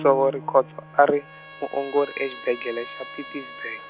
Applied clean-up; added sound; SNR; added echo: none; Trumpet + Piano; 15 dB; none.